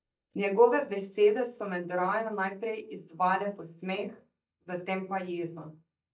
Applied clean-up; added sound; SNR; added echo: neural mask model DeepFilterNet 3.